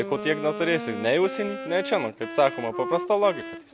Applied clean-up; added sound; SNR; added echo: none; Wind instrument, woodwind instrument; 9 dB; none.